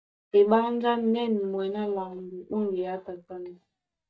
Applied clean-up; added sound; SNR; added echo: neural mask model DeepFilterNet 3.